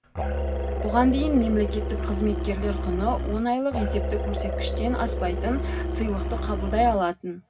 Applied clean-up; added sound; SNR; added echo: none; Musical instrument; 1 dB; reverberation time 0.4 s.